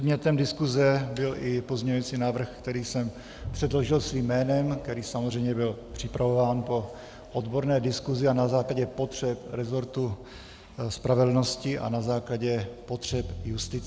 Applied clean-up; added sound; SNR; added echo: none; Bowed string instrument; 18 dB; none.